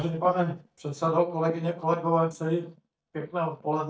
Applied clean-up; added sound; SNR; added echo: neural mask model DeepFilterNet 3.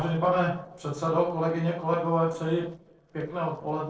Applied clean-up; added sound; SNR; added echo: neural separator model SepFormer DNS4.